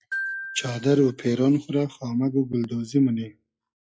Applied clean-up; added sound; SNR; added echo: classical method log-MMSE.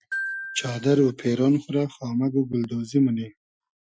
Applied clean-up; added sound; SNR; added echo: classical method Wiener filter.